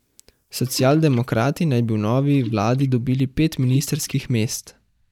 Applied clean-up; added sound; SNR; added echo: neural mask model DeepFilterNet 3.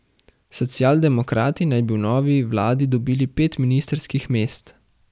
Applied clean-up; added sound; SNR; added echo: none; none; none; none.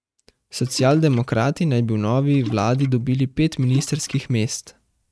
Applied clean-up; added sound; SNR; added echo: neural mask model RNNoise.